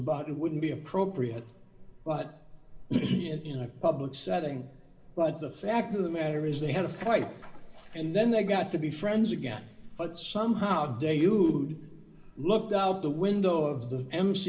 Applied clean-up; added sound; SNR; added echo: none; none; none; reverberation time 1.7 s.